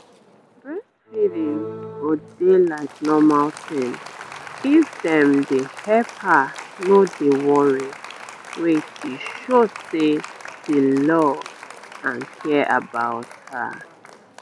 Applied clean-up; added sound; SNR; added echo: none; Applause; 16 dB; none.